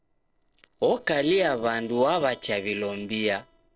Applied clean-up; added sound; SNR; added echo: neural separator model SepFormer DNS4.